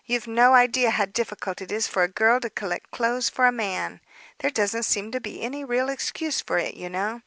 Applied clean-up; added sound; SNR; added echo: none; none; none; none.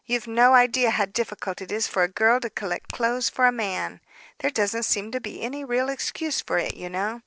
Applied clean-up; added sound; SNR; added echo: neural separator model SepFormer DNS4.